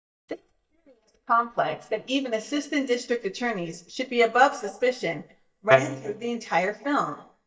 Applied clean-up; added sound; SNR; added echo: neural mask model DeepFilterNet 3.